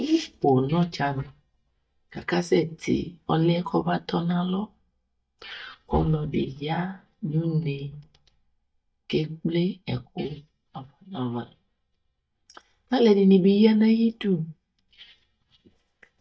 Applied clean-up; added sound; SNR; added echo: neural mask model DeepFilterNet 3.